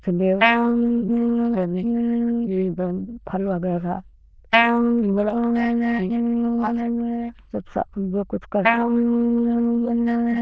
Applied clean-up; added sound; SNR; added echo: neural diffusion model UNIVERSE++.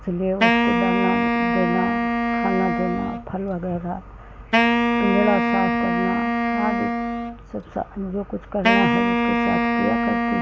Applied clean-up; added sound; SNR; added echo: none; Wind instrument, woodwind instrument; -5 dB; none.